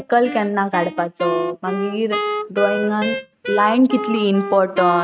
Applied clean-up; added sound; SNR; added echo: neural mask model RNNoise.